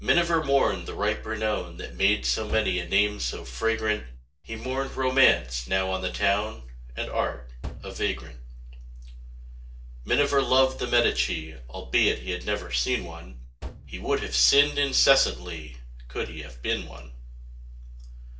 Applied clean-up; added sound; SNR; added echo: neural separator model SepFormer DNS4.